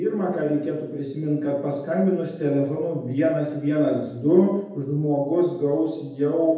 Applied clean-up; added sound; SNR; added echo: none; none; none; reverberation time 0.8 s.